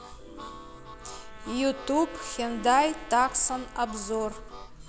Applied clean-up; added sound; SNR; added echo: none; Trumpet + Harmonica; 16 dB; none.